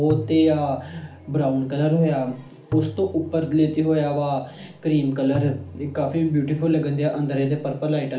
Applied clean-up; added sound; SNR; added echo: none; Tabla; 14 dB; reverberation time 0.4 s.